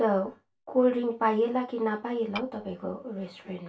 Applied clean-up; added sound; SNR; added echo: none; Tap / Glass; 11 dB; reverberation time 0.2 s.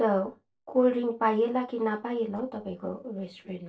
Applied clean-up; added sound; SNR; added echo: neural separator model SepFormer DNS4.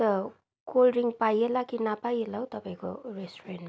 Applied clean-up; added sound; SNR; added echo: none; none; none; none.